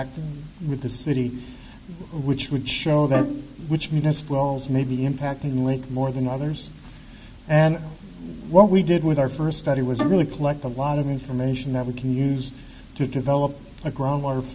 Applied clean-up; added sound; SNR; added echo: none; Bowed string instrument; 5 dB; none.